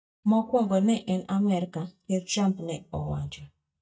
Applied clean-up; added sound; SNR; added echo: neural mask model DeepFilterNet 3.